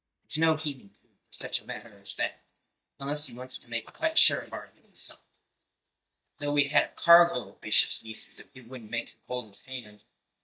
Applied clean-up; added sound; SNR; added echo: neural mask model DeepFilterNet 3.